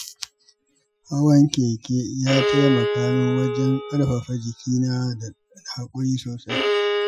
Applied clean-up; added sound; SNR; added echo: classical method Wiener filter.